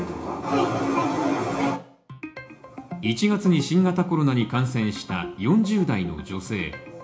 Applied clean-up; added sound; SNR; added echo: none; none; none; reverberation time 0.4 s.